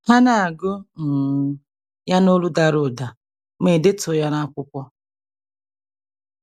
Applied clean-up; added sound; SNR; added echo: none; none; none; none.